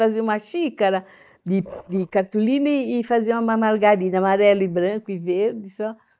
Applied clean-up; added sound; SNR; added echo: neural mask model DeepFilterNet 3.